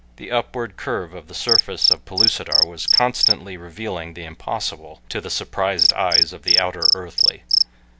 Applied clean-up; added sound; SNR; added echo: none; Cricket; -4 dB; none.